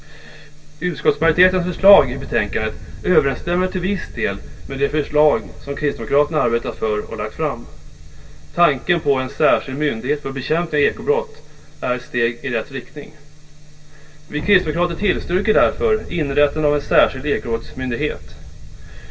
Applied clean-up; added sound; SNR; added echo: none; Thunder; 12 dB; reverberation time 0.1 s.